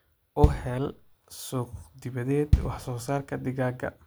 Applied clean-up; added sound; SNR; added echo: none; Bass drum; -4 dB; none.